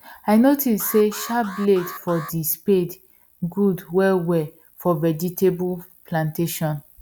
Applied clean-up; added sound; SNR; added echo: none; Alarm; 15 dB; none.